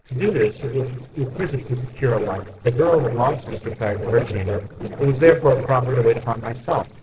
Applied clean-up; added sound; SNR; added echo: neural separator model SepFormer DNS4.